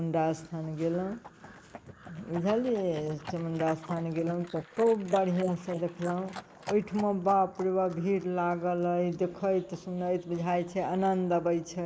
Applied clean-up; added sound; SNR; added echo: neural mask model Resemble Enhance denoiser.